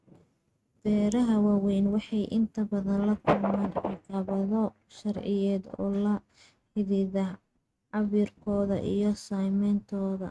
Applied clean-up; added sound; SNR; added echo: neural mask model RNNoise.